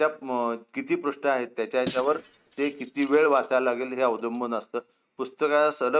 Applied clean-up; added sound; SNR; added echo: neural mask model RNNoise.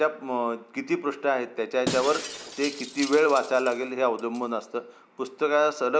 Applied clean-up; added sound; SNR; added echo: none; Shatter; 12 dB; none.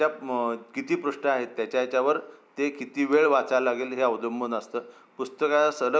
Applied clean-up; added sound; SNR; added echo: none; none; none; none.